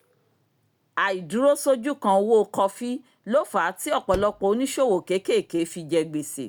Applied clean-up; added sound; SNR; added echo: none; Slam; 19 dB; none.